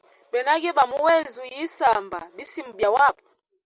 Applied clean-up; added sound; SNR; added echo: none; none; none; none.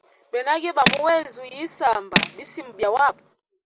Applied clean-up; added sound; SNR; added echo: none; Tools; 4 dB; none.